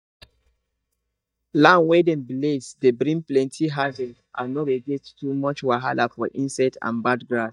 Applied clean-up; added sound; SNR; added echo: neural mask model DeepFilterNet 3.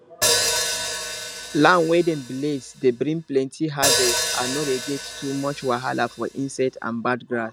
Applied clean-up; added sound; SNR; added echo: none; Hi-hat; 3 dB; none.